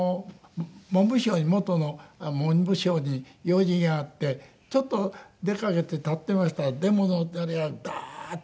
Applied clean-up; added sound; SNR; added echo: none; none; none; none.